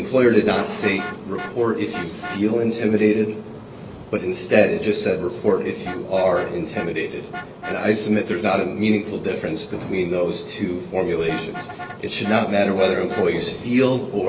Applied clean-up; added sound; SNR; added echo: none; Vehicle horn, car horn, honking; 17 dB; none.